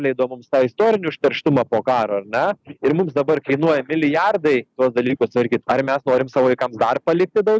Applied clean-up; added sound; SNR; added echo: none; none; none; none.